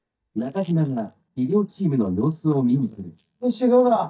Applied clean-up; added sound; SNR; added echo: neural mask model DeepFilterNet 3.